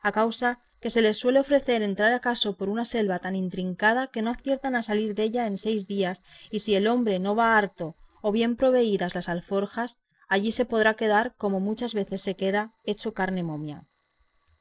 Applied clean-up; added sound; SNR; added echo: neural separator model SepFormer DNS4.